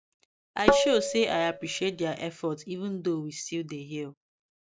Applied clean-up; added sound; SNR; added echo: none; Tabla; -3 dB; none.